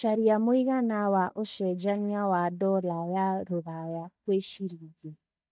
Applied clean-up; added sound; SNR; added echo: neural mask model DeepFilterNet 3.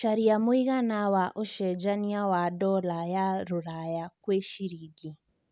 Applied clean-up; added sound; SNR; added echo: none; none; none; none.